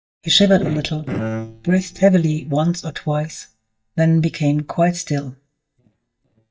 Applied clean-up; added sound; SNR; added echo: neural mask model DeepFilterNet 3.